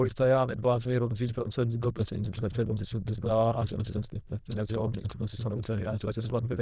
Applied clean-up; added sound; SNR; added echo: neural diffusion model UNIVERSE++.